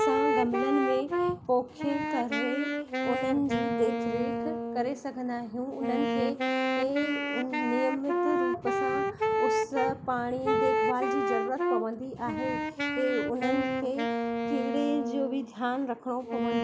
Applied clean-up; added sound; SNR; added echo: none; Wind instrument, woodwind instrument; -1 dB; none.